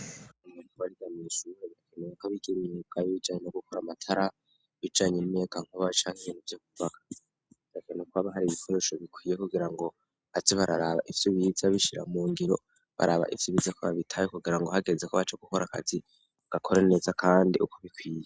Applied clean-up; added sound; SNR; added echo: none; none; none; none.